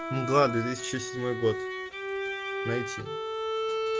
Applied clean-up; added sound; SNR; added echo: none; Bowed string instrument; 2 dB; none.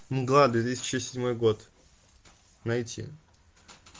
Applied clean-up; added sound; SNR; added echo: none; none; none; none.